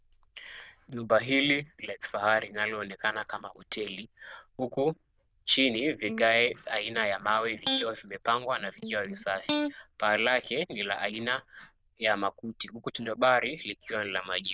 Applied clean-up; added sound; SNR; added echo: neural diffusion model UNIVERSE++.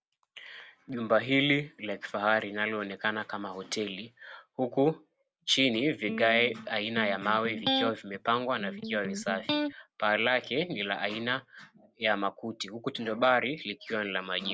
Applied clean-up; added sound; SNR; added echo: none; Electric guitar; 4 dB; none.